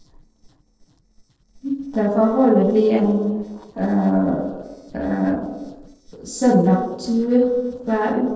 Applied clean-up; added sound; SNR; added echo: neural separator model SepFormer DNS4.